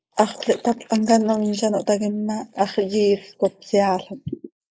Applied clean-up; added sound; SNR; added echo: neural mask model Resemble Enhance denoiser.